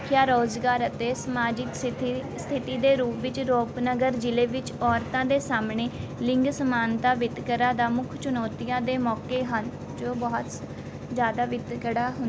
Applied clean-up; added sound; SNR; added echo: none; none; none; none.